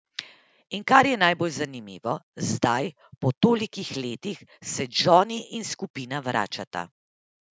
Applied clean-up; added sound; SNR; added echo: none; none; none; none.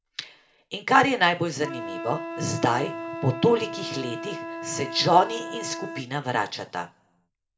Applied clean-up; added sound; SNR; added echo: none; Wind instrument, woodwind instrument; 10 dB; reverberation time 0.4 s.